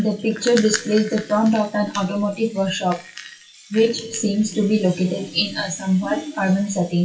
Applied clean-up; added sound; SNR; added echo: classical method WPE with log-MMSE.